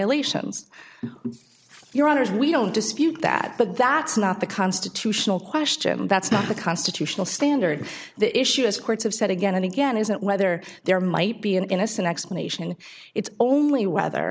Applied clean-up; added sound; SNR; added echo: none; none; none; none.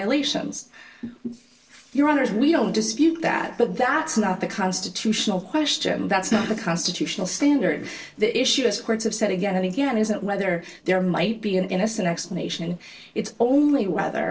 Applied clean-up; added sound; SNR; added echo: neural separator model SepFormer DNS4.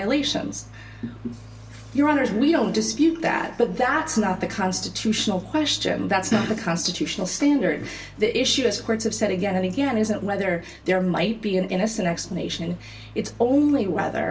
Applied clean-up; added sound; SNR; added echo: none; Accelerating, revving, vroom; 19 dB; reverberation time 0.2 s.